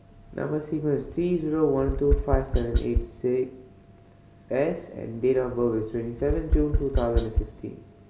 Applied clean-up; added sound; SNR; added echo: none; Tap; 2 dB; none.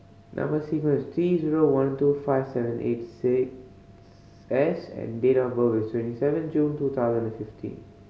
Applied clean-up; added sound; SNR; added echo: none; none; none; none.